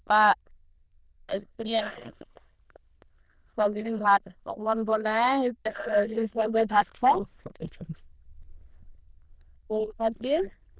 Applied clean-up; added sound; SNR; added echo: neural diffusion model UNIVERSE++.